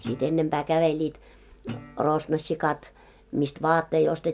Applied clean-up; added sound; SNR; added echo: none; Guitar; 17 dB; none.